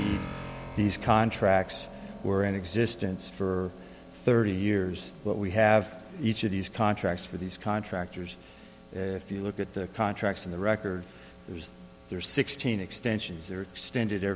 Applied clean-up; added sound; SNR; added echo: none; Keyboard (musical); 18 dB; none.